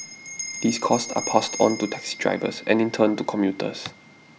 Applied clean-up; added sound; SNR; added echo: none; Bell; 13 dB; none.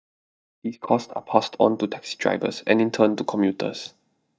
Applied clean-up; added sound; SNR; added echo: neural mask model DeepFilterNet 3.